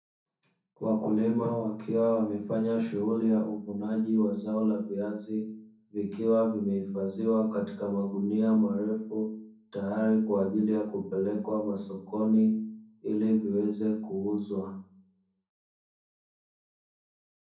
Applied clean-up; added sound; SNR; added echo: none; none; none; reverberation time 0.6 s.